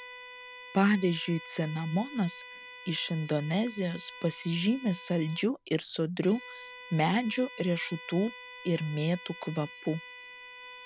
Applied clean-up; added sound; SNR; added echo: none; Bowed string instrument; 16 dB; none.